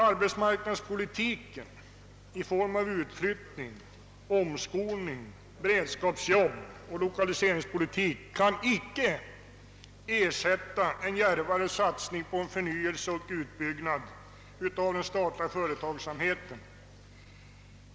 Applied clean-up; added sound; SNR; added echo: none; none; none; none.